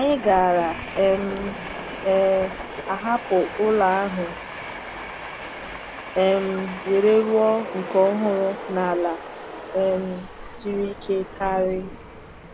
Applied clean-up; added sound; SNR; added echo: none; Train; 12 dB; none.